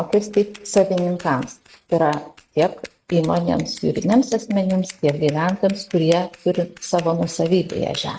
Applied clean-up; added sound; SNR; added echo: neural mask model RNNoise.